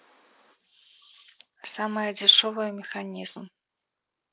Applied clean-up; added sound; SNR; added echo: none; none; none; none.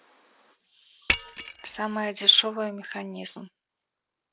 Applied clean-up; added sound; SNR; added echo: none; Shatter; 3 dB; none.